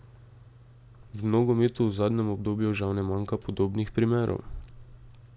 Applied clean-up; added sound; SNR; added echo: none; none; none; none.